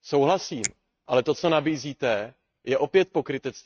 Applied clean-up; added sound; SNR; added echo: neural mask model RNNoise.